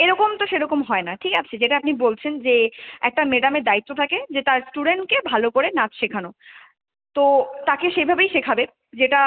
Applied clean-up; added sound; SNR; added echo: none; none; none; none.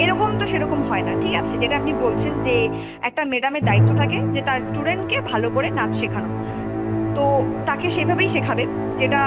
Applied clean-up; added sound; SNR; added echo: none; Musical instrument; -1 dB; none.